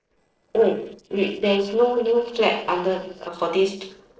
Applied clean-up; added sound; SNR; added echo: neural separator model SepFormer DNS4.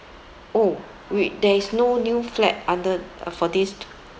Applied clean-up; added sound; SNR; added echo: none; none; none; none.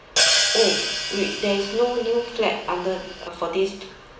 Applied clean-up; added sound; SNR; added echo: none; Hi-hat; 0 dB; reverberation time 0.6 s.